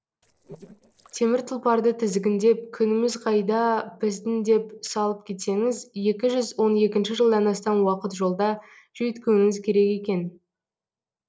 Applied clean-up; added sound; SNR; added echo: neural separator model SepFormer DNS4.